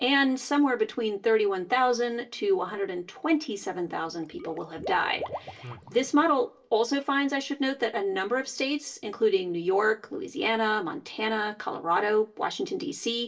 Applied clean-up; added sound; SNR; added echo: none; Water / Liquid; 16 dB; reverberation time 0.2 s.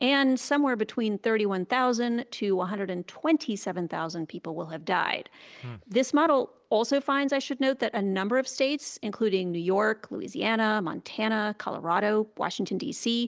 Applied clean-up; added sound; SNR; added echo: none; none; none; none.